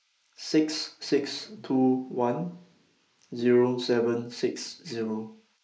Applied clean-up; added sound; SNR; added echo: neural mask model Resemble Enhance denoiser.